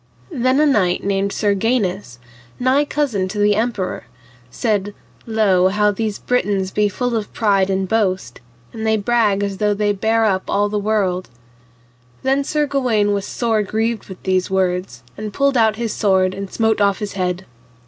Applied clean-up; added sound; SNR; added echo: none; none; none; none.